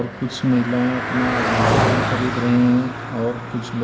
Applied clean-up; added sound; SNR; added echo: none; Car passing by; 2 dB; reverberation time 1.6 s.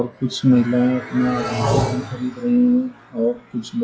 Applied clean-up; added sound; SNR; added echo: classical method WPE with log-MMSE.